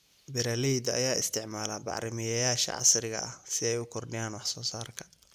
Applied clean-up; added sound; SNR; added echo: none; none; none; none.